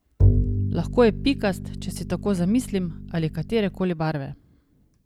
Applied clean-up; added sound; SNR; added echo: none; Bowed string instrument; 0 dB; none.